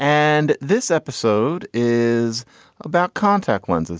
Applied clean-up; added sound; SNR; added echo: none; none; none; none.